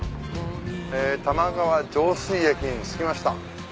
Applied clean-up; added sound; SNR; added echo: none; Accelerating, revving, vroom; 15 dB; none.